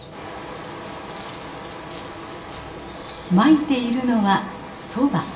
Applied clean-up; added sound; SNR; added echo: none; none; none; reverberation time 0.7 s.